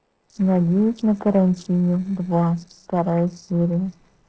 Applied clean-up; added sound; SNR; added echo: neural separator model SepFormer DNS4.